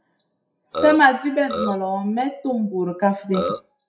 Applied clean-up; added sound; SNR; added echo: classical method WPE with log-MMSE.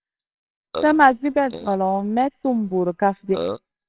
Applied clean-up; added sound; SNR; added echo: neural separator model SepFormer WHAMR!.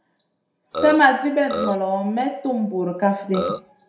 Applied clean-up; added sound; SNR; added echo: none; Burping, eructation; 5 dB; reverberation time 0.6 s.